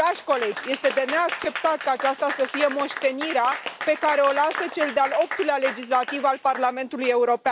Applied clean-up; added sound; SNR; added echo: none; Applause / Crowd; 10 dB; none.